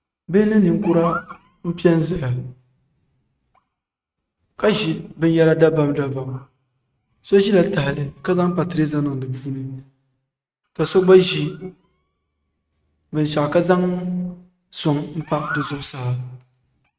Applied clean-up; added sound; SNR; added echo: neural mask model RNNoise.